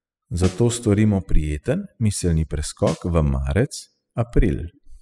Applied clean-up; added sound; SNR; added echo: classical method spectral subtraction.